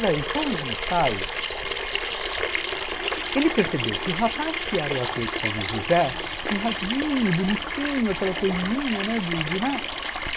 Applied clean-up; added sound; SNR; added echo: none; Sink (filling or washing) / Water tap, faucet; 2 dB; none.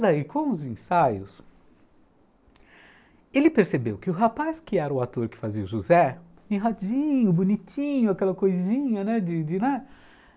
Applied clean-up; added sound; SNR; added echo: none; none; none; none.